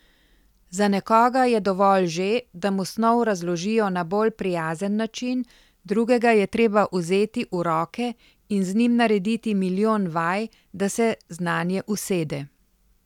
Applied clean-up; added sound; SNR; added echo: none; none; none; none.